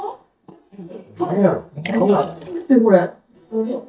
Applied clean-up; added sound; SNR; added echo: neural mask model DeepFilterNet 3.